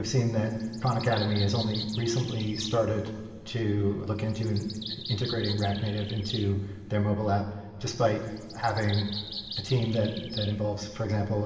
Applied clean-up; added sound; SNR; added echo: none; Bird vocalization, bird call, bird song; 13 dB; reverberation time 2.0 s.